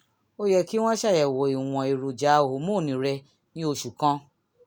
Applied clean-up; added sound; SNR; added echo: none; none; none; none.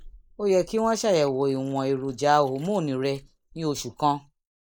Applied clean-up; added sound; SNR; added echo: neural mask model Resemble Enhance denoiser.